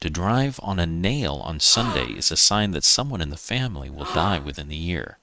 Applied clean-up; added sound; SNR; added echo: neural mask model RNNoise.